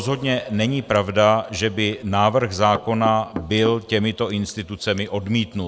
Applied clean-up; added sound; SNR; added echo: none; Knock / Wood; 16 dB; none.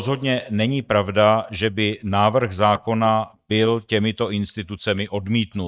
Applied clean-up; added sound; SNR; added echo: neural mask model DeepFilterNet 3.